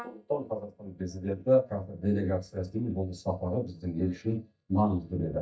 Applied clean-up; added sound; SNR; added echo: neural mask model DeepFilterNet 3.